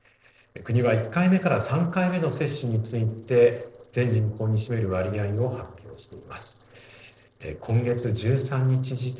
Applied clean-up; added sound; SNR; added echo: neural separator model SepFormer DNS4.